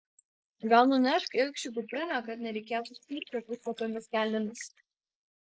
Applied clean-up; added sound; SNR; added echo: neural mask model Resemble Enhance denoiser.